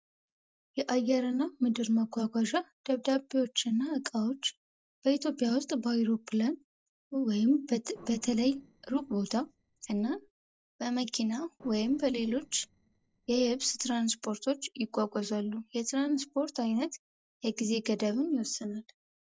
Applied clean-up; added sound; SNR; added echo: neural separator model SepFormer DNS4.